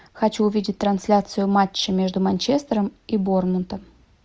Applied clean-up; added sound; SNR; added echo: none; none; none; none.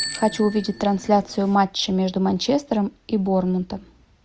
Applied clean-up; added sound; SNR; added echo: none; Bicycle bell; 16 dB; none.